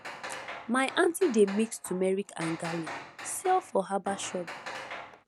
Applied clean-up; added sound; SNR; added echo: none; Hammer; 12 dB; none.